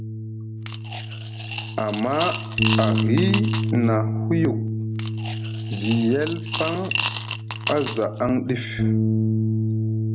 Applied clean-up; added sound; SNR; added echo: none; Bass guitar + Coin (dropping) / Glass; -2 dB; none.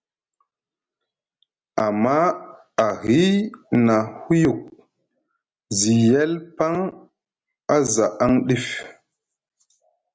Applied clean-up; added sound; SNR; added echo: none; none; none; none.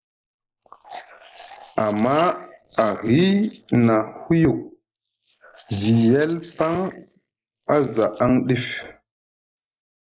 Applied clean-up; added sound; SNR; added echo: neural mask model Resemble Enhance denoiser.